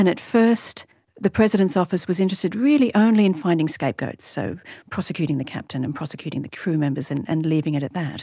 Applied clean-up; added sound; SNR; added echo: none; none; none; none.